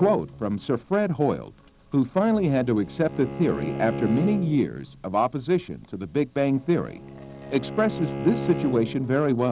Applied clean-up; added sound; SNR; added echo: none; Bowed string instrument; 11 dB; none.